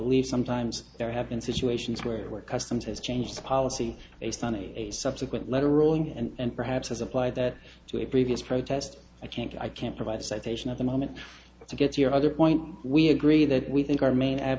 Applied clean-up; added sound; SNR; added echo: none; none; none; none.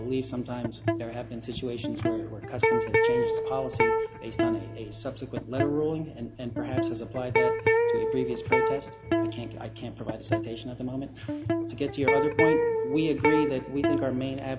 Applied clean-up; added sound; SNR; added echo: none; Electric guitar; -4 dB; none.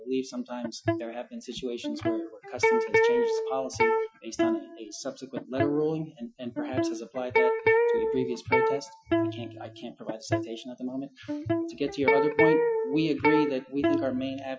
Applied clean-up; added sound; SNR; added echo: classical method Wiener filter.